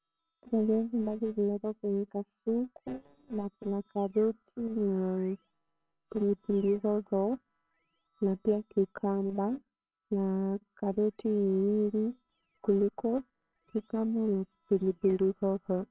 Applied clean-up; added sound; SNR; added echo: neural separator model SepFormer WHAMR!.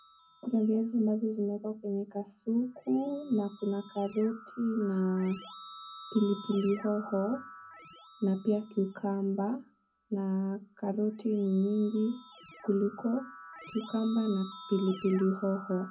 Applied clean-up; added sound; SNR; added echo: none; Keyboard (musical); 19 dB; reverberation time 0.3 s.